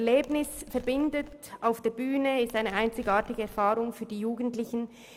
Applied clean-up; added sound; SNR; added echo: none; Animal; 19 dB; none.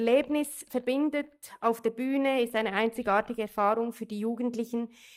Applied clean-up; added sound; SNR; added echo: neural mask model DeepFilterNet 3.